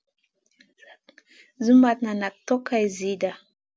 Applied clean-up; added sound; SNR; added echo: none; none; none; none.